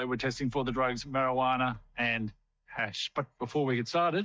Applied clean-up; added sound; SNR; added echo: neural mask model DeepFilterNet 3.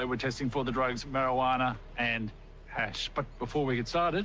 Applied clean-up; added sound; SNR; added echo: none; none; none; none.